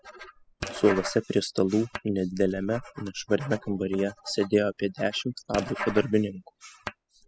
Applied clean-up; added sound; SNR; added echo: classical method spectral subtraction.